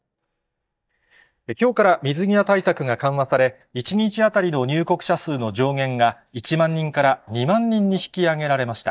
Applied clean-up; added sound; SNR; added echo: neural mask model DeepFilterNet 3.